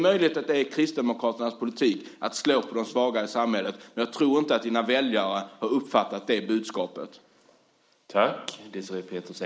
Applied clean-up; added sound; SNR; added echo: neural mask model Resemble Enhance denoiser.